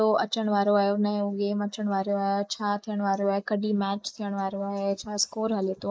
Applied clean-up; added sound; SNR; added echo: neural mask model Resemble Enhance denoiser.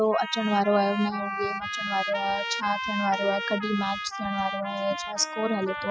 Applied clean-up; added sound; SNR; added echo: classical method spectral subtraction.